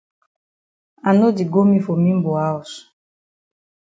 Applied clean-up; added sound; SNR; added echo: none; none; none; none.